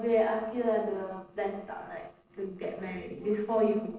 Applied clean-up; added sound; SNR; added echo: neural separator model SepFormer DNS4.